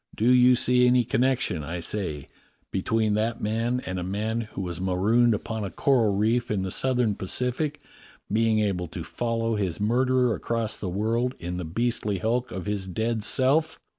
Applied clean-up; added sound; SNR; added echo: none; none; none; none.